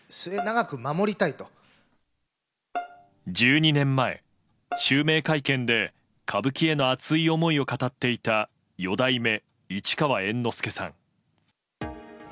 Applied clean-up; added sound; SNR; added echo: none; Bowed string instrument; 15 dB; none.